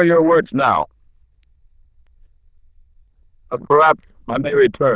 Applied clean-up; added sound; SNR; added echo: neural diffusion model UNIVERSE++.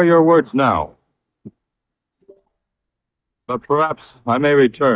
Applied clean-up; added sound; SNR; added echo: neural mask model DeepFilterNet 3.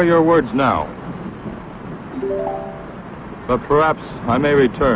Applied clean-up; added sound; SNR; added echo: none; Ringtone / Chime; 8 dB; none.